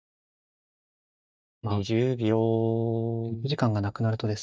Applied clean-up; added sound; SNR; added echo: neural mask model DeepFilterNet 3.